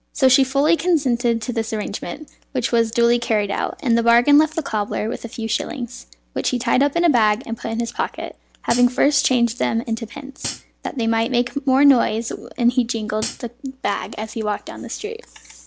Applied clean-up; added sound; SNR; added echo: none; Hi-hat; 10 dB; none.